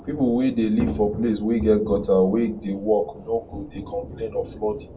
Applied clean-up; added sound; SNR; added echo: none; Thunder / Rain; 13 dB; reverberation time 0.1 s.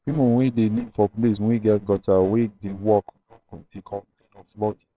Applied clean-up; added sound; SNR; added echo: neural separator model SepFormer WHAMR!.